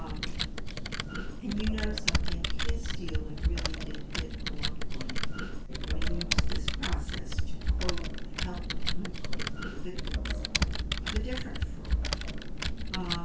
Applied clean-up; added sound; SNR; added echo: none; Computer keyboard; 0 dB; reverberation time 0.2 s.